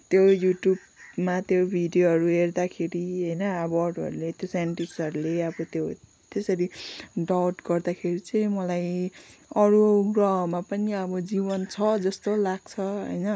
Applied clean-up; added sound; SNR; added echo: none; none; none; none.